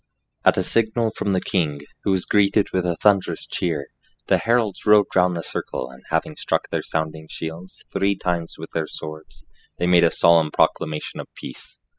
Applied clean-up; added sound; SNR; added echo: classical method spectral subtraction.